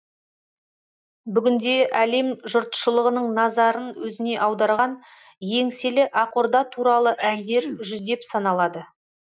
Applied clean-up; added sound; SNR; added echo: neural mask model Resemble Enhance denoiser.